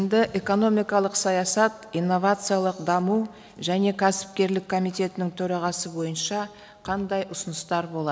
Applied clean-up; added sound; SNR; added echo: none; none; none; none.